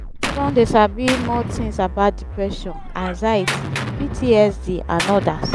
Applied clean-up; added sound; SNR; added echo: none; Musical instrument + Gunshot, gunfire; 6 dB; none.